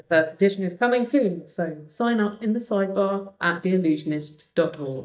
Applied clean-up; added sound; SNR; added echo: neural mask model DeepFilterNet 3.